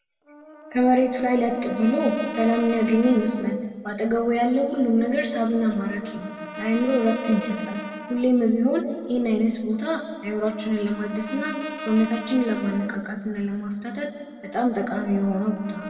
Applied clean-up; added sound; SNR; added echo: none; Brass instrument; 15 dB; reverberation time 1.8 s.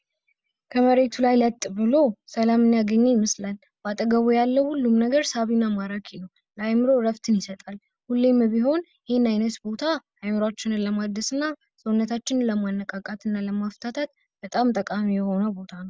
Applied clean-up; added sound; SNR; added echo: none; none; none; none.